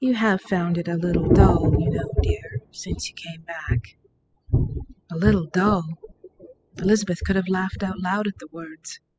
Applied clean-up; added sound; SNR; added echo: classical method spectral subtraction.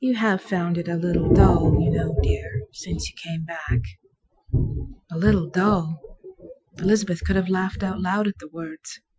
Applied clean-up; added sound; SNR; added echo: classical method Wiener filter.